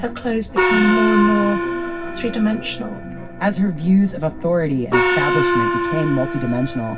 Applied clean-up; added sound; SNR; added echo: none; Gong; 1 dB; reverberation time 0.4 s.